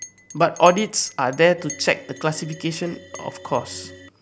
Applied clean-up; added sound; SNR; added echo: none; Chink, clink + Organ; 18 dB; none.